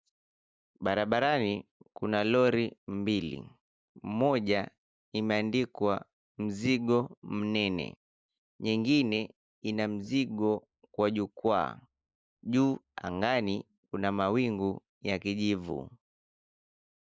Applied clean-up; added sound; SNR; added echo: neural mask model Resemble Enhance denoiser.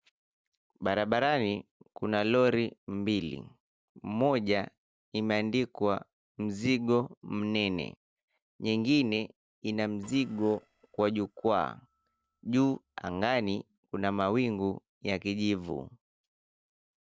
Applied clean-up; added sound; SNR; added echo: neural separator model SepFormer DNS4.